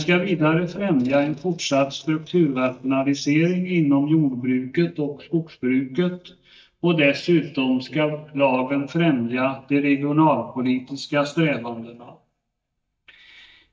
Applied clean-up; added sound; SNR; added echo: neural mask model DeepFilterNet 3.